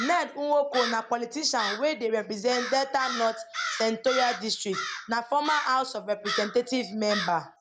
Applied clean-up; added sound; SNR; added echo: none; Crow; 8 dB; none.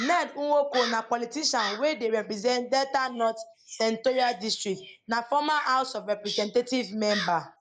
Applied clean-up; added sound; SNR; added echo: neural mask model Resemble Enhance denoiser.